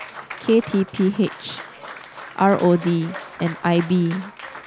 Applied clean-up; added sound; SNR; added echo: none; Applause; 15 dB; none.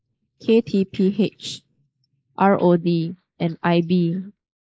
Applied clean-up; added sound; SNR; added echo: neural mask model Resemble Enhance denoiser.